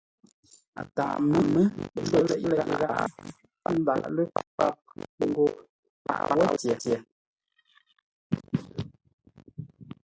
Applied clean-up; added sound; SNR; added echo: none; none; none; none.